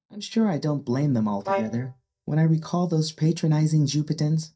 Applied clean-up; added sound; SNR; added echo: neural mask model DeepFilterNet 3.